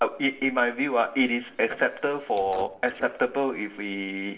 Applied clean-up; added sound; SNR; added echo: neural separator model SepFormer DNS4.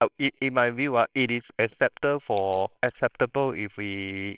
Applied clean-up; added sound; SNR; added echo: neural separator model SepFormer WHAMR!.